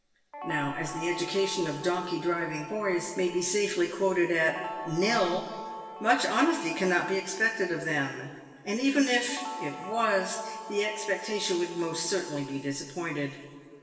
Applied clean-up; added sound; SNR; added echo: none; Guitar; 12 dB; reverberation time 1.9 s.